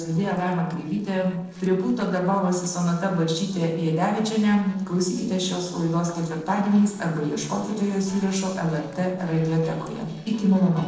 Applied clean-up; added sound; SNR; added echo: neural separator model SepFormer DNS4.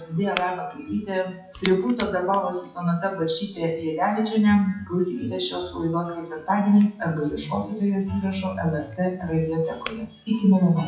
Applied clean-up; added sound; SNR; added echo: classical method WPE with log-MMSE.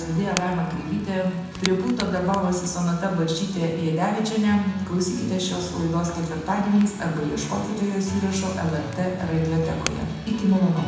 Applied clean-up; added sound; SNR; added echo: none; Crack / Crackle; 18 dB; reverberation time 1.0 s.